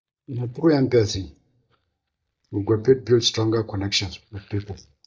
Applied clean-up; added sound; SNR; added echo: neural mask model DeepFilterNet 3.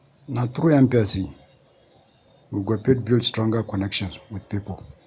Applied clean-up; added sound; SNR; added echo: none; none; none; none.